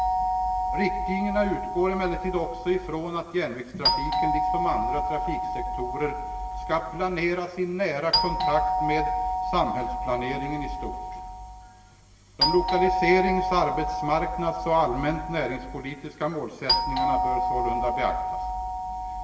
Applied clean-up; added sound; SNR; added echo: none; Doorbell; -1 dB; reverberation time 0.8 s.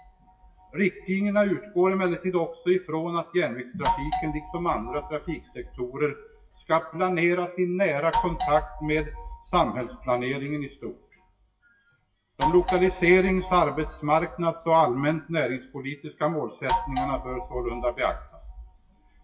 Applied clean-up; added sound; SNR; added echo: classical method WPE with log-MMSE.